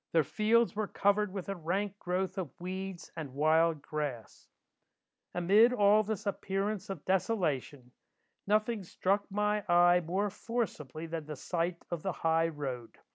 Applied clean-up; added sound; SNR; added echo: none; none; none; none.